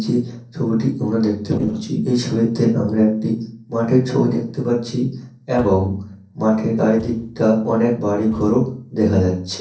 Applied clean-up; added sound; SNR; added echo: neural separator model SepFormer DNS4.